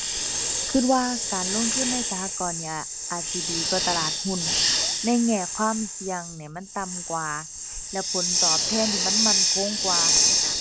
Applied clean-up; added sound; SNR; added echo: none; Hiss; -3 dB; none.